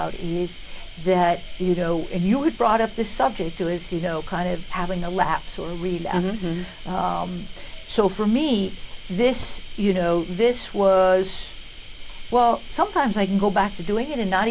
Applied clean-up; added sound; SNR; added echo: none; Cricket; 6 dB; none.